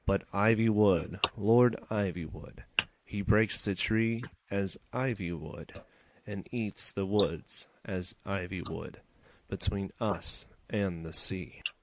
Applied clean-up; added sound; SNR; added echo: neural mask model Resemble Enhance denoiser.